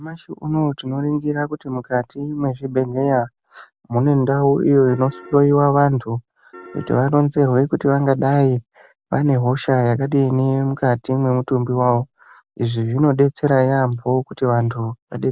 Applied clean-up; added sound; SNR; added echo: none; Piano; 19 dB; none.